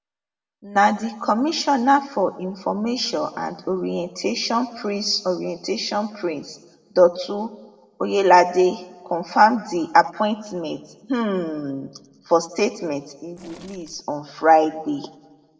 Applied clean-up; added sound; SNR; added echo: neural separator model SepFormer DNS4.